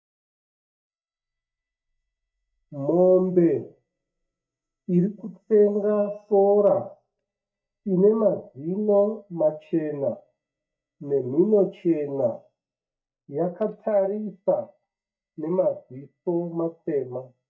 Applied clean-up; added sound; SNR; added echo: neural mask model DeepFilterNet 3.